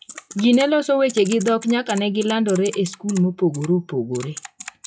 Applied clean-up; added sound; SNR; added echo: classical method log-MMSE.